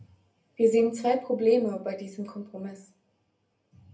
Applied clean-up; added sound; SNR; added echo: none; none; none; reverberation time 0.3 s.